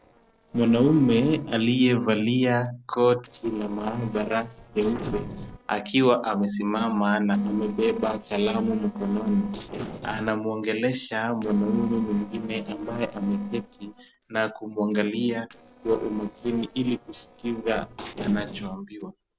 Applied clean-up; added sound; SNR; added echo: neural separator model SepFormer DNS4.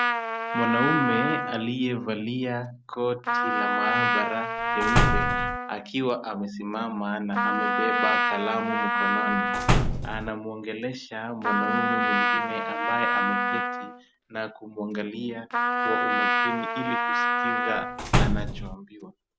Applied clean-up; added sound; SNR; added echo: none; Trumpet + Slam; -5 dB; none.